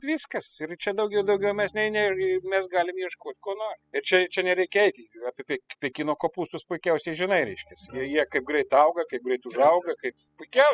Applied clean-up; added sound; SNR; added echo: classical method spectral subtraction.